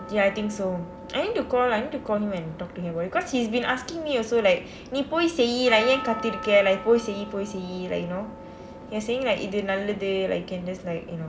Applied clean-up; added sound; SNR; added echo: none; Percussion; 16 dB; none.